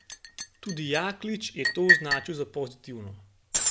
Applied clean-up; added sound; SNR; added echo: none; Liquid; -3 dB; none.